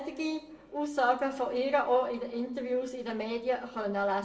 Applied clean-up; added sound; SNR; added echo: none; none; none; reverberation time 0.5 s.